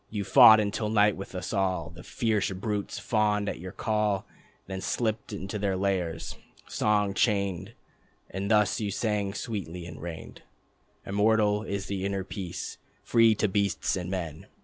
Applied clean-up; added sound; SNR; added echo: none; none; none; none.